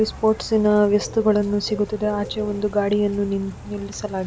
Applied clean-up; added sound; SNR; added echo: none; Bird / Rain; 16 dB; none.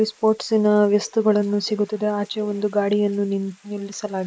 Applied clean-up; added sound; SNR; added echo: neural mask model Resemble Enhance denoiser.